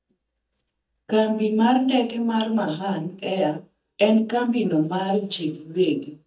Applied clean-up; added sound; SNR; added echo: neural mask model DeepFilterNet 3.